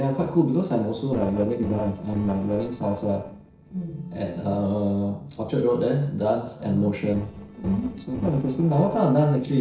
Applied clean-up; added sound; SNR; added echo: neural separator model SepFormer DNS4.